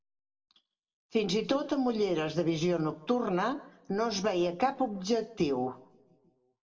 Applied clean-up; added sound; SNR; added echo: none; none; none; reverberation time 0.5 s.